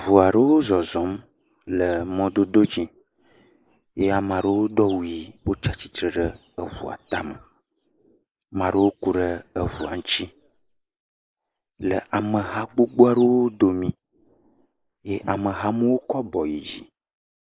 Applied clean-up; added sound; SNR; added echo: neural mask model Resemble Enhance denoiser.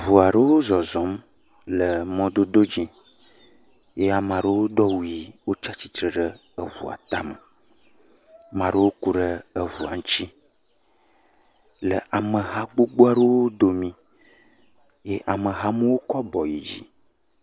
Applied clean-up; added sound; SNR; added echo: none; none; none; none.